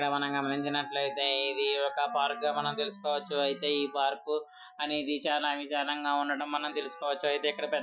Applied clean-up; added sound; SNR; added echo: classical method Wiener filter.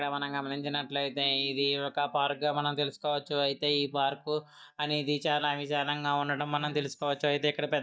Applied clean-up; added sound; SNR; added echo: neural mask model DeepFilterNet 3.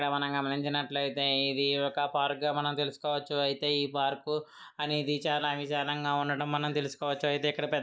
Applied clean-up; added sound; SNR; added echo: neural mask model Resemble Enhance denoiser.